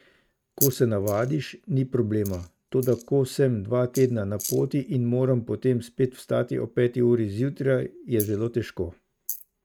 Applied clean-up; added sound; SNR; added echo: neural mask model RNNoise.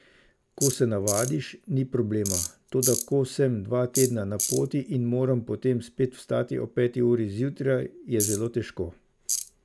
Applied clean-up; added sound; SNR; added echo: none; Tools; 3 dB; none.